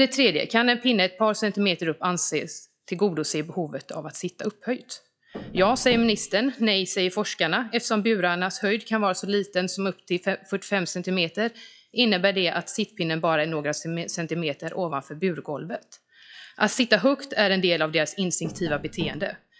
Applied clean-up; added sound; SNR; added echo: classical method log-MMSE.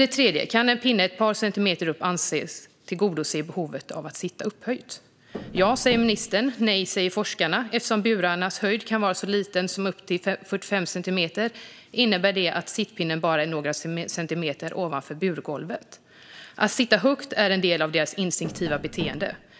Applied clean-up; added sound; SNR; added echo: none; Tap; 11 dB; none.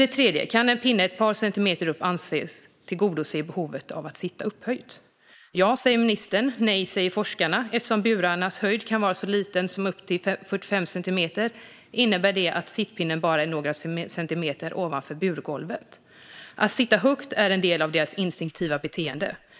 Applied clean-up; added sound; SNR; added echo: neural mask model Resemble Enhance denoiser.